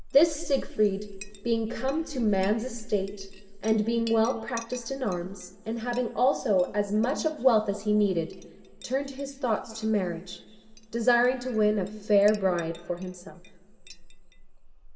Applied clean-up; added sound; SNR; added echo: none; Chink, clink; 15 dB; reverberation time 2.4 s.